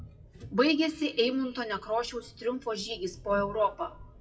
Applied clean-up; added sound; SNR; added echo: classical method WPE with log-MMSE.